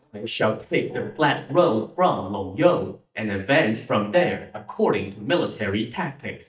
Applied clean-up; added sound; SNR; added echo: neural mask model DeepFilterNet 3.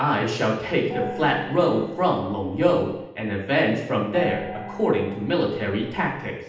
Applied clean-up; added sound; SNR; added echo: none; Gong; 14 dB; reverberation time 0.8 s.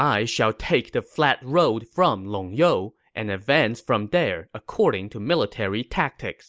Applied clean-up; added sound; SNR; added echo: none; none; none; none.